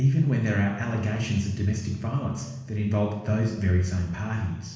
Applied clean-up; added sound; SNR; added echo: none; none; none; reverberation time 1.1 s.